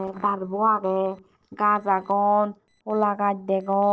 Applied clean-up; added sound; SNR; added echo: neural separator model SepFormer DNS4.